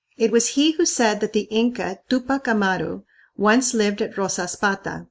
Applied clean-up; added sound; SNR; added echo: neural mask model Resemble Enhance denoiser.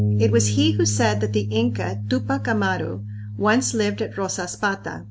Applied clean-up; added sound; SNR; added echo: none; Bass guitar; 3 dB; none.